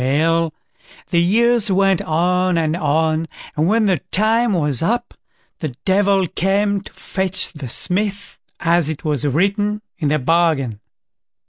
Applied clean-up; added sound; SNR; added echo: none; none; none; none.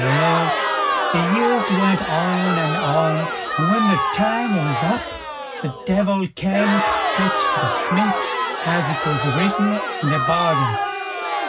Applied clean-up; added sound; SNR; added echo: none; Crowd; 0 dB; reverberation time 0.4 s.